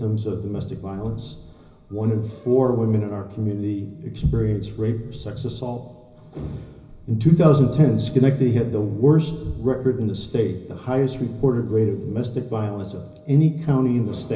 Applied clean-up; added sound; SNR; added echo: none; none; none; reverberation time 0.5 s.